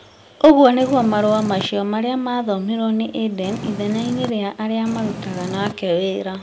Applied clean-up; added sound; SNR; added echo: none; Purr; 10 dB; none.